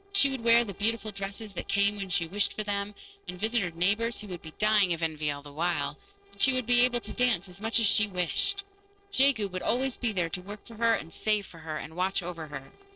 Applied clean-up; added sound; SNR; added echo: neural separator model SepFormer DNS4.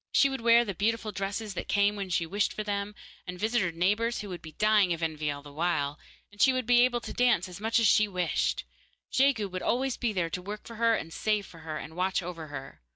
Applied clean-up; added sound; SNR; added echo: none; none; none; none.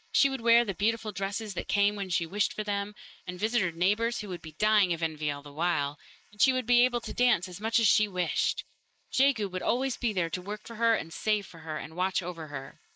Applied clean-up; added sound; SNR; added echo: neural mask model Resemble Enhance denoiser.